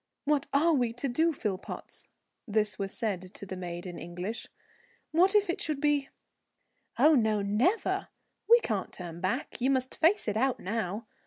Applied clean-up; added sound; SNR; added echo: none; none; none; none.